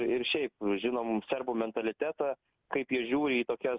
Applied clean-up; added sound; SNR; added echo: none; none; none; none.